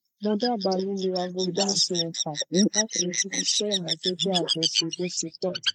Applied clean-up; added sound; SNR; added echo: neural mask model Resemble Enhance denoiser.